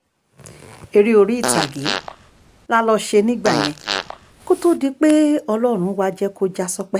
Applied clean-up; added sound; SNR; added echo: none; Fart; 7 dB; none.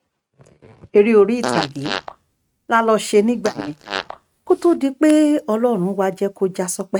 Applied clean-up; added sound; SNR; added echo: neural mask model RNNoise.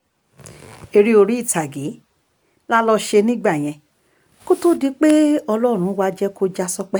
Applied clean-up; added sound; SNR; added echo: none; none; none; none.